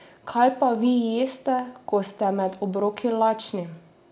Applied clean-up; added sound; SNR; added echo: none; none; none; none.